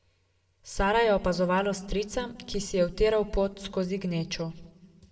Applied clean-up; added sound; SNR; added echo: none; none; none; reverberation time 0.7 s.